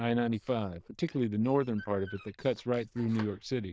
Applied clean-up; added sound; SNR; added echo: neural diffusion model UNIVERSE++.